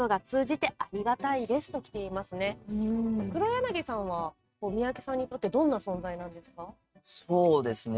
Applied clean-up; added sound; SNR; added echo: neural mask model RNNoise.